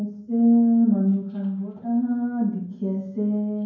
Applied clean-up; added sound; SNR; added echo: none; none; none; reverberation time 0.9 s.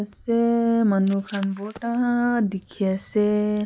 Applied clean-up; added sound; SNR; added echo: none; none; none; none.